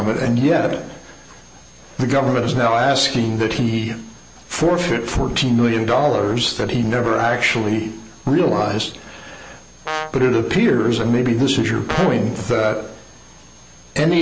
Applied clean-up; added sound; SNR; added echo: none; Brass instrument; 8 dB; none.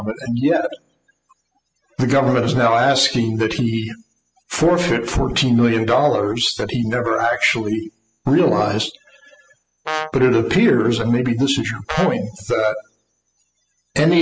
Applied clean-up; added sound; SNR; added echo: classical method spectral subtraction.